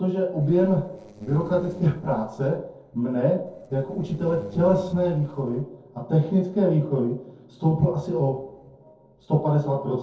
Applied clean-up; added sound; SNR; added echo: neural separator model SepFormer DNS4.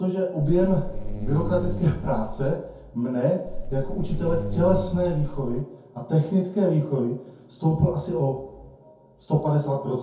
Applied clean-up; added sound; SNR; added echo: none; Buzz; 4 dB; reverberation time 0.6 s.